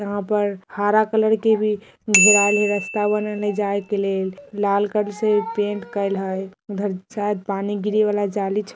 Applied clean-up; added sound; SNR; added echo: none; Bicycle bell; 4 dB; none.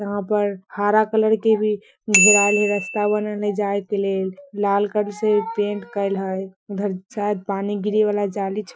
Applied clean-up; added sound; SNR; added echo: classical method Wiener filter.